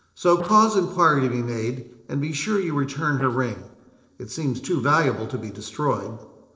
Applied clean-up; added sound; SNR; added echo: neural separator model SepFormer DNS4.